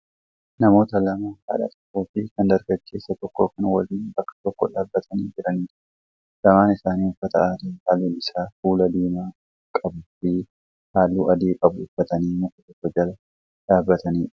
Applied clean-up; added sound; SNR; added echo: none; none; none; none.